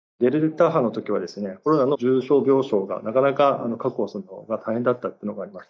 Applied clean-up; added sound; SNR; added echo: neural mask model DeepFilterNet 3.